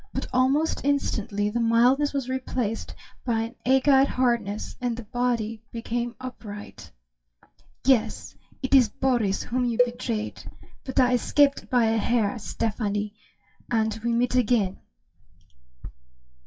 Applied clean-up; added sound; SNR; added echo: classical method WPE with log-MMSE.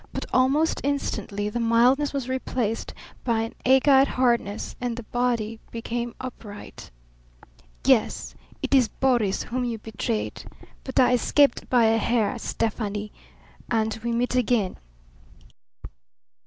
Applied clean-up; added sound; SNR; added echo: none; none; none; none.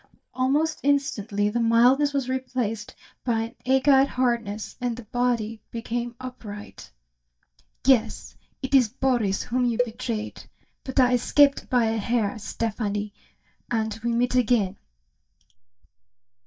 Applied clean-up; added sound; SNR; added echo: neural mask model DeepFilterNet 3.